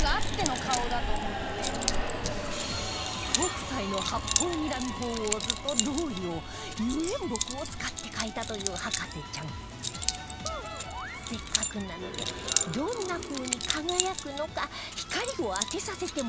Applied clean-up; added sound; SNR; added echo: none; Keys jangling + Subway, metro, underground; -1 dB; none.